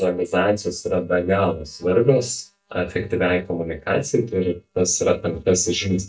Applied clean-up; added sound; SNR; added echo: neural mask model DeepFilterNet 3.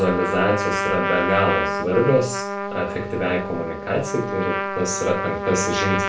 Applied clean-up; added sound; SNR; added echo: none; Trumpet; 3 dB; reverberation time 0.3 s.